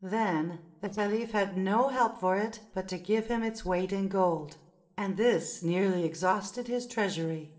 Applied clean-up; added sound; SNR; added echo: neural separator model SepFormer DNS4.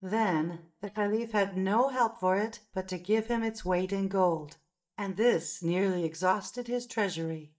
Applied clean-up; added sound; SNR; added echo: neural mask model DeepFilterNet 3.